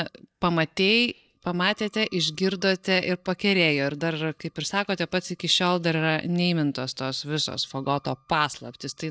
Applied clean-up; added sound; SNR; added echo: neural mask model DeepFilterNet 3.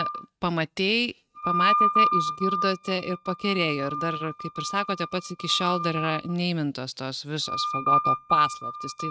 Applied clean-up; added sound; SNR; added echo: neural mask model RNNoise.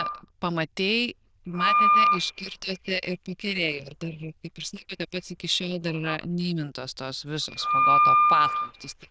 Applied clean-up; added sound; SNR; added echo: neural diffusion model UNIVERSE++.